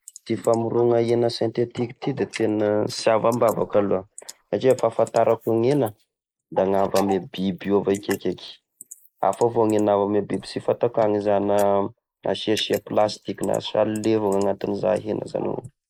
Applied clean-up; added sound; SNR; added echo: neural mask model Resemble Enhance denoiser.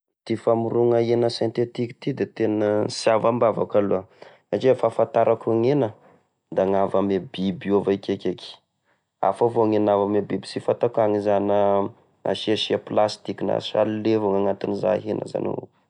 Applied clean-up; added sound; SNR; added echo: none; none; none; none.